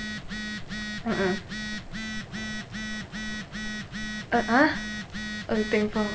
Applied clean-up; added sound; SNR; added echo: none; Telephone; 4 dB; none.